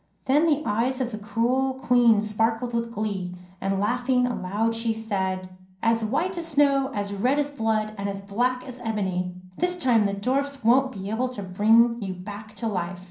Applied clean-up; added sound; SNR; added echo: none; none; none; reverberation time 0.6 s.